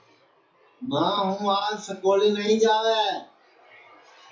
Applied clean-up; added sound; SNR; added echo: classical method WPE with log-MMSE.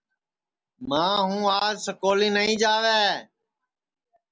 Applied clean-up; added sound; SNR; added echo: none; none; none; none.